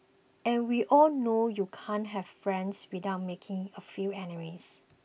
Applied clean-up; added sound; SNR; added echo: none; none; none; none.